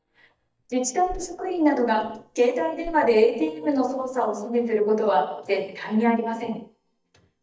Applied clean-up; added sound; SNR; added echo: neural mask model DeepFilterNet 3.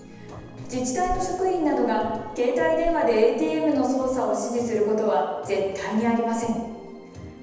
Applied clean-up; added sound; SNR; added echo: none; Growling; 17 dB; reverberation time 1.1 s.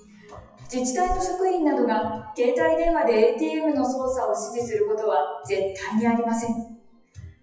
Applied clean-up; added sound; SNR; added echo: classical method WPE with log-MMSE.